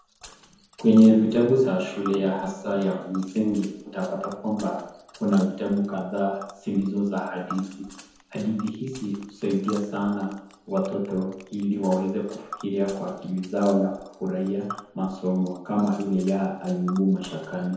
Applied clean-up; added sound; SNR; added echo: none; Tick; 20 dB; reverberation time 0.9 s.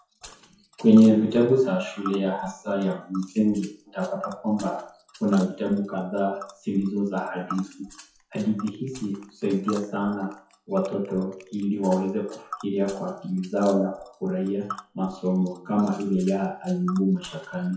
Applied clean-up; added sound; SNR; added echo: classical method WPE with log-MMSE.